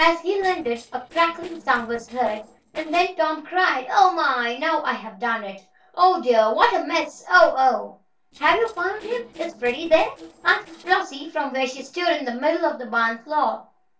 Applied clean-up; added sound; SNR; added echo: neural separator model SepFormer DNS4.